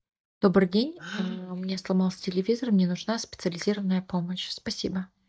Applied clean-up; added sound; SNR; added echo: neural mask model DeepFilterNet 3.